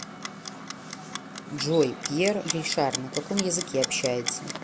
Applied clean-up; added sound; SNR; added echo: none; Clock; 6 dB; none.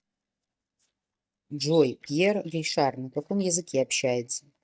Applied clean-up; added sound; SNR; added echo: neural mask model DeepFilterNet 3.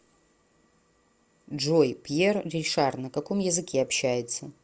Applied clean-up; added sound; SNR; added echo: none; none; none; none.